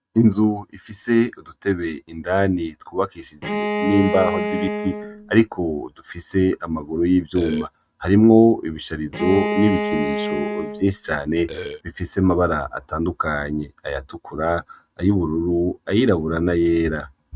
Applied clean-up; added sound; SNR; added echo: neural mask model RNNoise.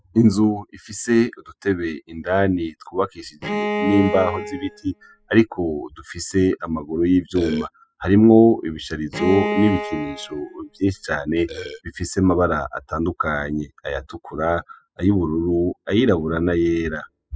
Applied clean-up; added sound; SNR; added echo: classical method spectral subtraction.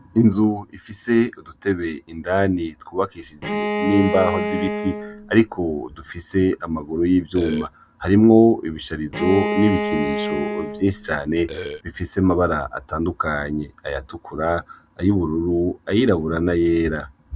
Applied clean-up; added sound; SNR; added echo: none; Bowed string instrument + Burping, eructation; 5 dB; none.